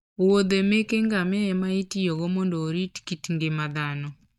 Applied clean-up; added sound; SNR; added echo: neural mask model DeepFilterNet 3.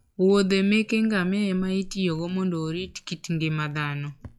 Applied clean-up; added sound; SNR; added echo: classical method log-MMSE.